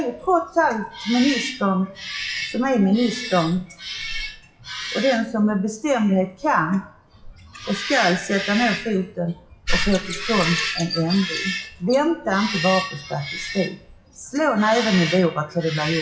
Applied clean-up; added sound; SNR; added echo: classical method WPE with log-MMSE.